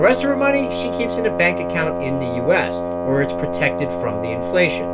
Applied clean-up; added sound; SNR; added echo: none; Wind instrument, woodwind instrument; 3 dB; reverberation time 0.2 s.